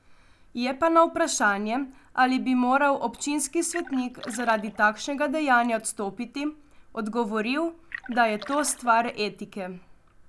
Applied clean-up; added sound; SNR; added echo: none; Splash, splatter; 16 dB; none.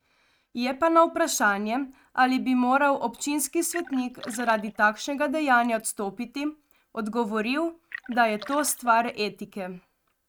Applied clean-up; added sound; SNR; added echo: neural mask model RNNoise.